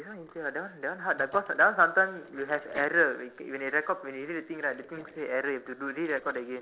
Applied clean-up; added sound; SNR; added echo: neural separator model SepFormer DNS4.